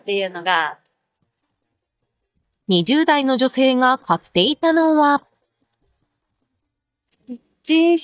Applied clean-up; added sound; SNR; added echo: neural mask model DeepFilterNet 3.